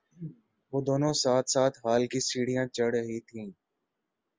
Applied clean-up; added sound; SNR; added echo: none; none; none; none.